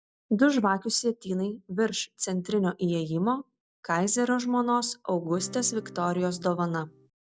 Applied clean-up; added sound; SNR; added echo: none; Acoustic guitar / Strum; 18 dB; none.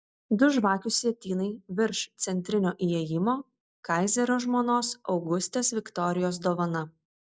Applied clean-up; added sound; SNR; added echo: none; none; none; none.